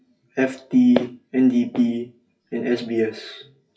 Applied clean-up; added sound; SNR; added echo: classical method WPE with log-MMSE.